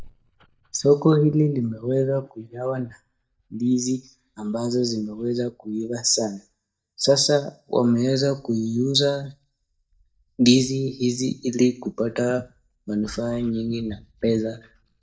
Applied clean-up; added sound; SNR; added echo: neural mask model DeepFilterNet 3.